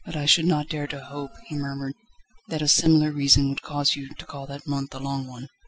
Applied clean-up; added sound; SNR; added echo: classical method spectral subtraction.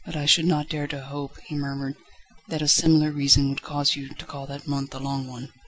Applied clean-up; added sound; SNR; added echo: none; none; none; none.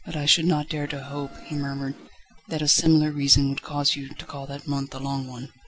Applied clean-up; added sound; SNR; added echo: none; Insect; 19 dB; none.